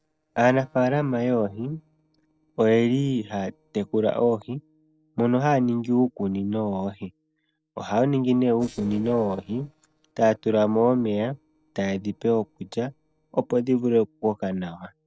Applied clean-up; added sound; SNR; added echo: neural separator model SepFormer DNS4.